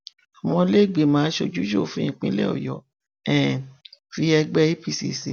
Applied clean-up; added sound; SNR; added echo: none; none; none; none.